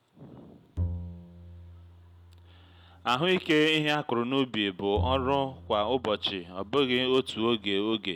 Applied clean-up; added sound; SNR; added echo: none; Bowed string instrument; 11 dB; none.